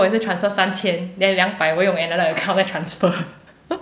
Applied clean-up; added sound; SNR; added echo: none; none; none; none.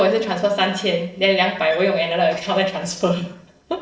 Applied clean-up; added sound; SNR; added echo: neural separator model SepFormer DNS4.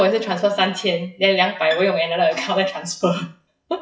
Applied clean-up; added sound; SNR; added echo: classical method WPE with log-MMSE.